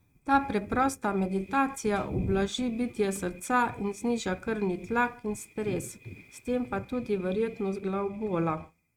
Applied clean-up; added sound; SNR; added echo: neural mask model RNNoise.